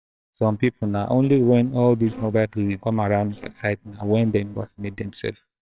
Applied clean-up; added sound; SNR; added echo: neural separator model SepFormer WHAMR!.